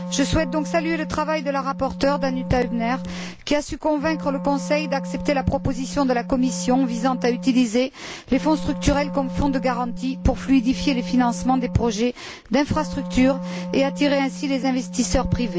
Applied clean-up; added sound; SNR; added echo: none; Raindrop / Drip + Wind instrument, woodwind instrument; 8 dB; none.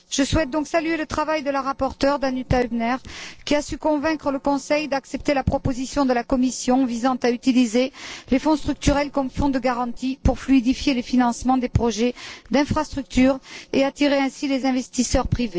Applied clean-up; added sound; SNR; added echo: neural separator model SepFormer DNS4.